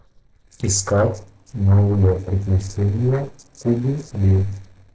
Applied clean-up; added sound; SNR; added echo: neural separator model SepFormer DNS4.